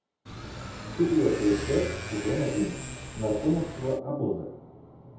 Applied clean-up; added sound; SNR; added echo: none; Motorcycle / Accelerating, revving, vroom; 9 dB; reverberation time 0.8 s.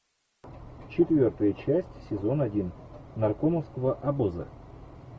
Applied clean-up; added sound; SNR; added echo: none; none; none; none.